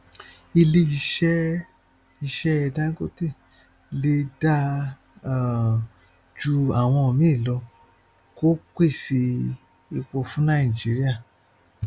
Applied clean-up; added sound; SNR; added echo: none; none; none; none.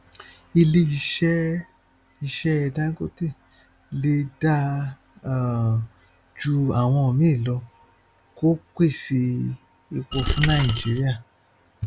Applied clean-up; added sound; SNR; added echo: none; Coin (dropping); 3 dB; none.